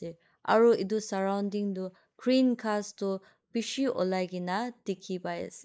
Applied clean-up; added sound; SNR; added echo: neural mask model Resemble Enhance denoiser.